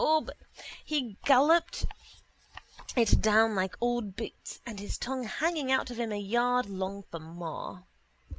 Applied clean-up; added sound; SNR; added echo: none; none; none; none.